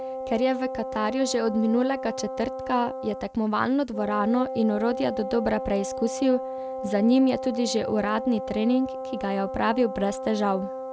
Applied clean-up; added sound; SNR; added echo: none; Wind instrument, woodwind instrument; 8 dB; none.